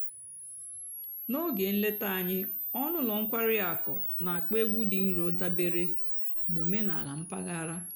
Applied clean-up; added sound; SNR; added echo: none; Camera; -1 dB; none.